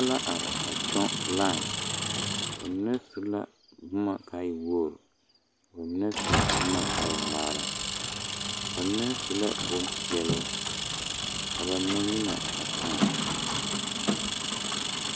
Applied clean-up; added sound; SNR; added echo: none; Engine; -2 dB; none.